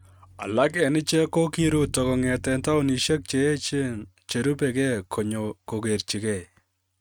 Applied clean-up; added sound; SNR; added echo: neural mask model RNNoise.